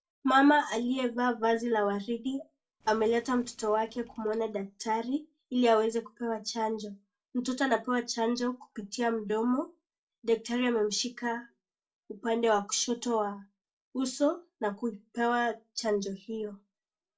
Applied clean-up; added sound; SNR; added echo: neural separator model SepFormer DNS4.